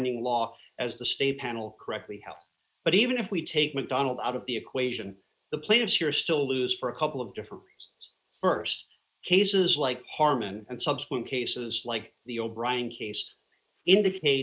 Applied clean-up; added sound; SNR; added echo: neural mask model Resemble Enhance denoiser.